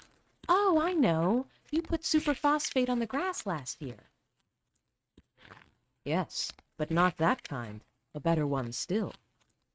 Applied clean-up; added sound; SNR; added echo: neural mask model RNNoise.